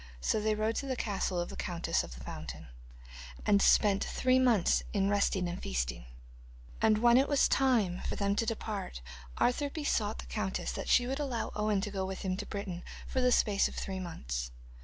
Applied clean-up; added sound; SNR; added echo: none; none; none; none.